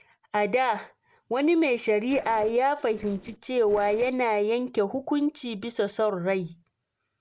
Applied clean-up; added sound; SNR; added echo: neural separator model SepFormer DNS4.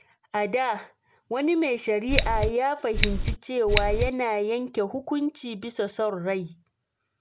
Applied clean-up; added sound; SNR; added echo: none; Scissors; -3 dB; none.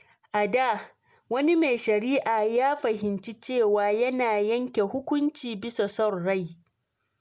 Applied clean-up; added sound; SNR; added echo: none; none; none; none.